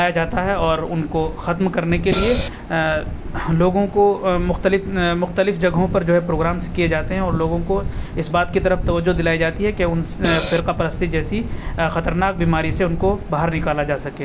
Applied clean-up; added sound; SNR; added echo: none; Cymbal; 3 dB; none.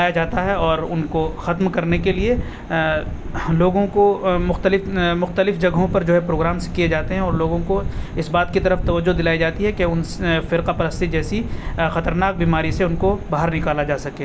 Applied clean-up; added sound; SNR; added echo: none; none; none; none.